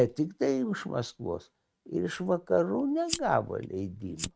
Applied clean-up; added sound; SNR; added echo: neural mask model RNNoise.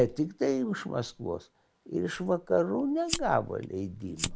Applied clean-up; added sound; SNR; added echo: none; Fire; 12 dB; none.